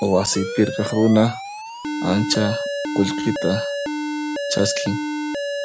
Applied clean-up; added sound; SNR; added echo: none; Alarm; 4 dB; none.